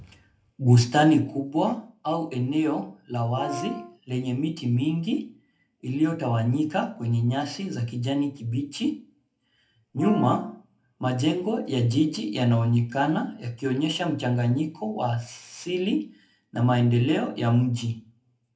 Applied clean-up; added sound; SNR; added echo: none; Brass instrument; 11 dB; reverberation time 0.3 s.